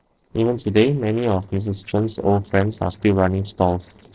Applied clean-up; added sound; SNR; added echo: neural separator model SepFormer DNS4.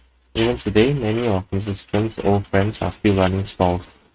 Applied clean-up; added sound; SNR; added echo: neural mask model RNNoise.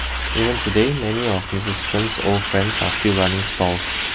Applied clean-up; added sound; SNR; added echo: none; Truck; 4 dB; none.